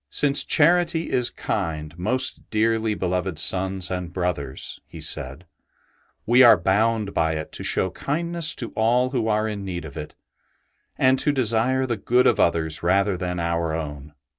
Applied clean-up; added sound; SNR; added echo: none; none; none; none.